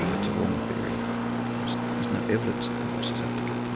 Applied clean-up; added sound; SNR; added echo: none; Engine; -5 dB; none.